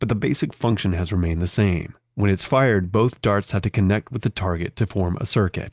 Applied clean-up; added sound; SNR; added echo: none; none; none; none.